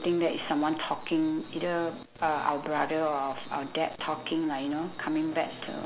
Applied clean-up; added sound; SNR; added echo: none; none; none; none.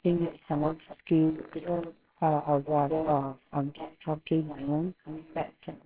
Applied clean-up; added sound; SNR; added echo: neural separator model SepFormer WHAMR!.